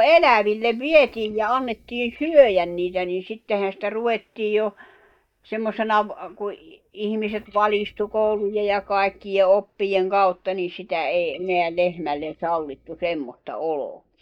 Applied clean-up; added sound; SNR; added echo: neural mask model DeepFilterNet 3.